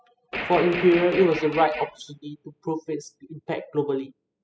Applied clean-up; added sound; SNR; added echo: classical method spectral subtraction.